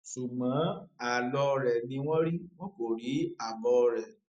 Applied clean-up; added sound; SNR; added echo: none; none; none; none.